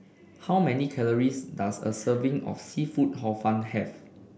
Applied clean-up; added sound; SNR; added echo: none; none; none; none.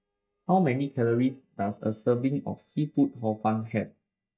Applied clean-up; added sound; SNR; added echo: neural mask model DeepFilterNet 3.